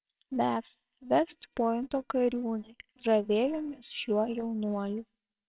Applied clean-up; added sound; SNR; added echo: neural separator model SepFormer WHAMR!.